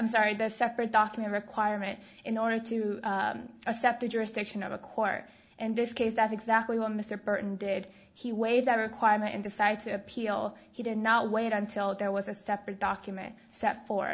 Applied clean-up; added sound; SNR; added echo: none; none; none; none.